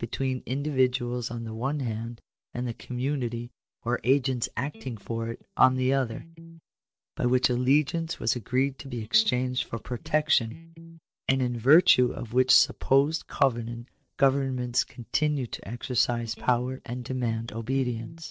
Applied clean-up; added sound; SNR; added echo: neural separator model SepFormer DNS4.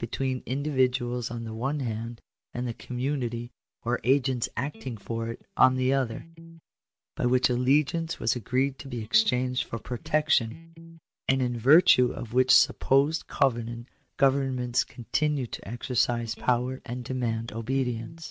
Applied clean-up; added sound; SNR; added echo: none; Electric guitar; 19 dB; none.